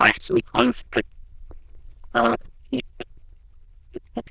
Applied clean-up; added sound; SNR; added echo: neural diffusion model UNIVERSE++.